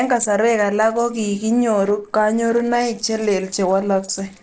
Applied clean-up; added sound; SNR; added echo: neural separator model SepFormer DNS4.